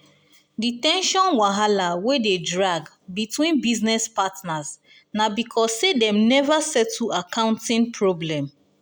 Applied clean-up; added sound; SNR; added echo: none; none; none; none.